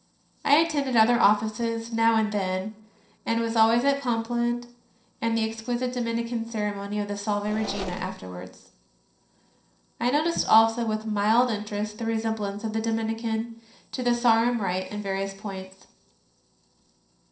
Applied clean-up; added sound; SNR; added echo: neural separator model SepFormer DNS4.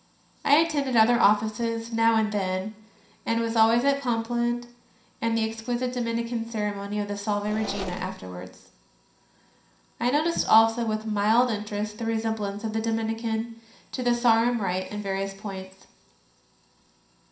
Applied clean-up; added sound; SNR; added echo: none; Mechanisms; 10 dB; reverberation time 0.5 s.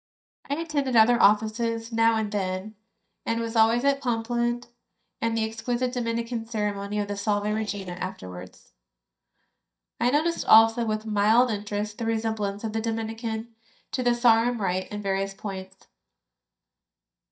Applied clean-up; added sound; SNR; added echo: neural mask model DeepFilterNet 3.